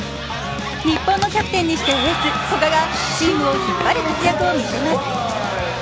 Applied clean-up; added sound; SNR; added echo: none; Crackle; 18 dB; none.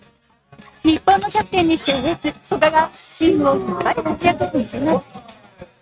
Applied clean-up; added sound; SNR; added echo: neural mask model RNNoise.